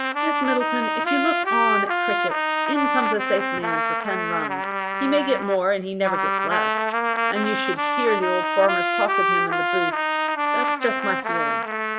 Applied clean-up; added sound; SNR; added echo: none; Trumpet; -3 dB; none.